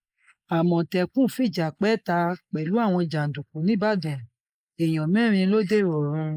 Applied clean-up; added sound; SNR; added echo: neural mask model Resemble Enhance denoiser.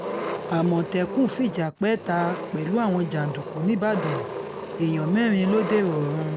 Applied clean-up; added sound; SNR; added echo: none; Engine; 8 dB; none.